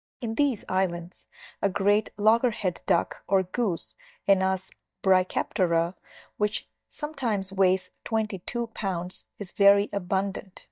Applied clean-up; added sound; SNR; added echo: neural mask model DeepFilterNet 3.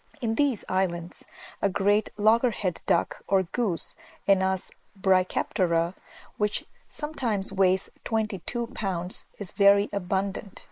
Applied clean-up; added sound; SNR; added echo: neural mask model Resemble Enhance denoiser.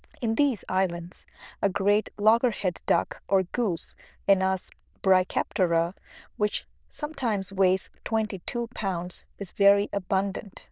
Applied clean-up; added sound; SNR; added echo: neural diffusion model UNIVERSE++.